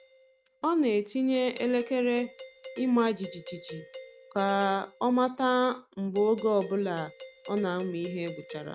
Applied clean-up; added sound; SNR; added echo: none; Doorbell; 17 dB; none.